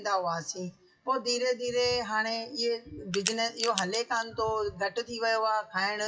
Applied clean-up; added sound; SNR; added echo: classical method WPE with log-MMSE.